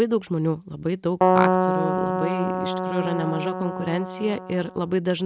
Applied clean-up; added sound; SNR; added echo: none; Keyboard (musical); -2 dB; none.